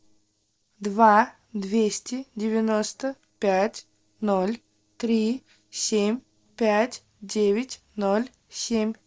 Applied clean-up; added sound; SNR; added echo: neural separator model SepFormer DNS4.